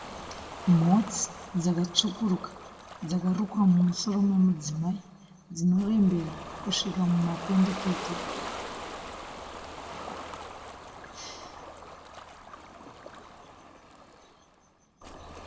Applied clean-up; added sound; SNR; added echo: none; Ocean; 12 dB; reverberation time 0.8 s.